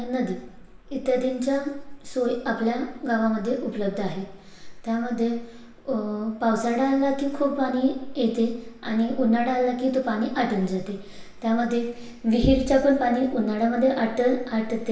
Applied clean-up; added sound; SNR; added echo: none; none; none; reverberation time 0.8 s.